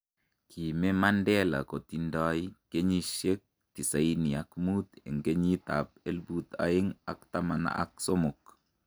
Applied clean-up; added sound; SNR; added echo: none; none; none; none.